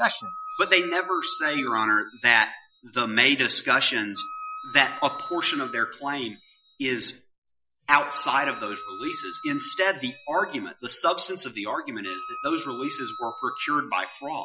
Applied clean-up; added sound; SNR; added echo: classical method Wiener filter.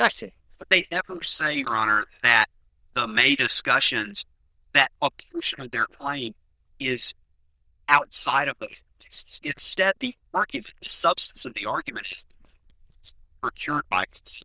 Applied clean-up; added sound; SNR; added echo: neural diffusion model UNIVERSE++.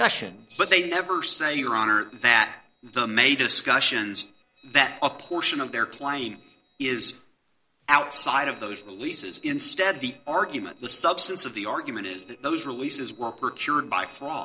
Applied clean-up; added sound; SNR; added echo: neural separator model SepFormer DNS4.